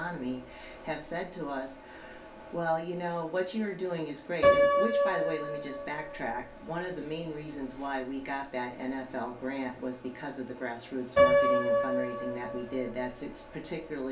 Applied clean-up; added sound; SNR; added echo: none; Piano; -3 dB; reverberation time 0.2 s.